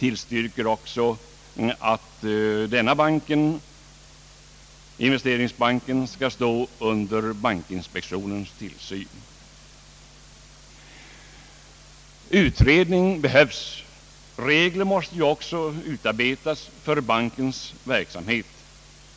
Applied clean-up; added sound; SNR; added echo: none; none; none; none.